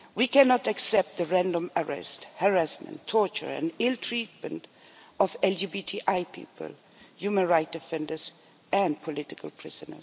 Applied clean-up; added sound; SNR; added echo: none; none; none; none.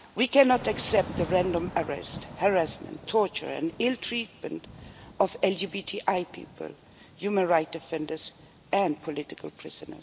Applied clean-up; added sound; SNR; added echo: none; Thunder / Rain; 15 dB; none.